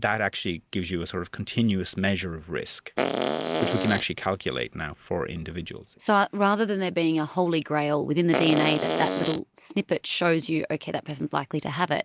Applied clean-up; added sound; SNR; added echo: none; Fart; 0 dB; none.